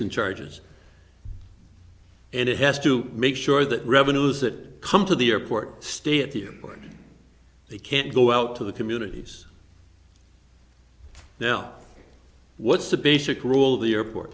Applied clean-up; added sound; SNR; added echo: none; none; none; none.